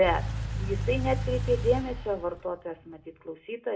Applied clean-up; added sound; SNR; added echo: none; Engine / Car; 3 dB; reverberation time 0.3 s.